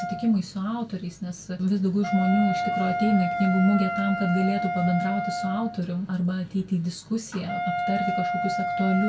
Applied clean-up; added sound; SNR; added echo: none; Wind instrument, woodwind instrument; 4 dB; reverberation time 0.1 s.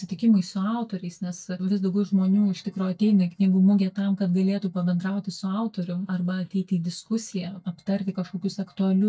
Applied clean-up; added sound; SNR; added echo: neural mask model DeepFilterNet 3.